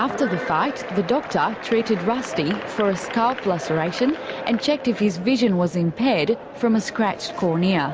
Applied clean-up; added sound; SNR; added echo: none; none; none; none.